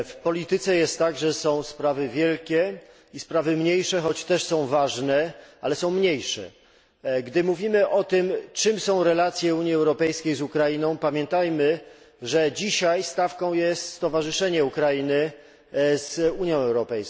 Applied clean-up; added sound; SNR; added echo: none; none; none; none.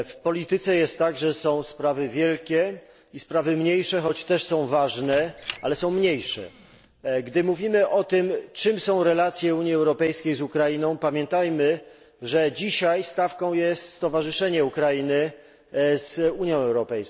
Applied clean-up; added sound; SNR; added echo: neural separator model SepFormer DNS4.